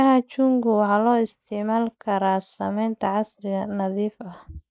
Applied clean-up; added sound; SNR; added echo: neural mask model Resemble Enhance denoiser.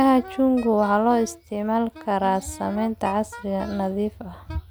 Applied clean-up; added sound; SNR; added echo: none; Wind instrument, woodwind instrument; 20 dB; none.